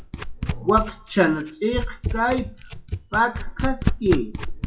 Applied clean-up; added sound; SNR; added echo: classical method WPE with log-MMSE.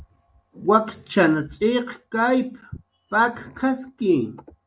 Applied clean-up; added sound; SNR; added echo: none; none; none; none.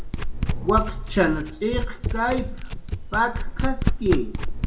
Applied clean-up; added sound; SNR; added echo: none; Domestic sounds, home sounds; -1 dB; reverberation time 0.5 s.